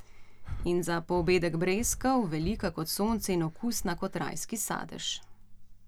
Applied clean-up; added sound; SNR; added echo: none; Breathing; 13 dB; none.